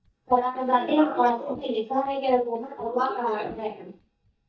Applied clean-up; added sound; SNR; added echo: neural mask model DeepFilterNet 3.